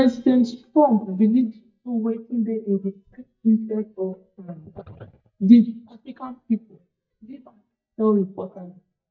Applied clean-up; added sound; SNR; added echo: neural mask model DeepFilterNet 3.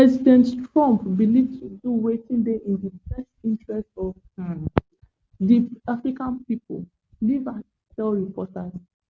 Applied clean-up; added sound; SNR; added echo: none; none; none; none.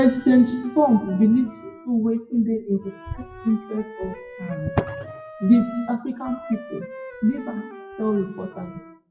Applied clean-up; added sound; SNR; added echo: classical method WPE with log-MMSE.